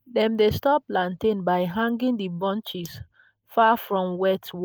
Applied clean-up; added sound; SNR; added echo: neural mask model Resemble Enhance denoiser.